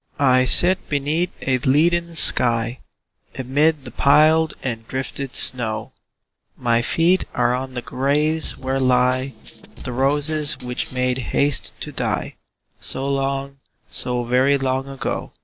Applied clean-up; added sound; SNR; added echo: neural separator model SepFormer DNS4.